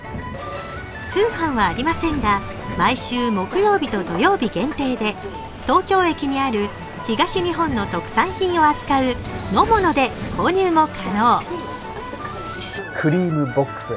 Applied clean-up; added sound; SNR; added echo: none; Subway, metro, underground; 13 dB; none.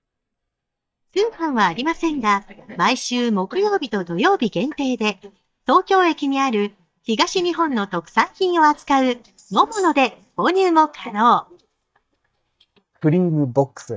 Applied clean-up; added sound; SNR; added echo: neural mask model DeepFilterNet 3.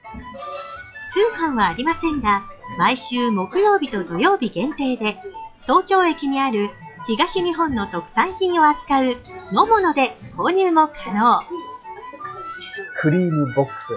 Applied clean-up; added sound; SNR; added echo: classical method log-MMSE.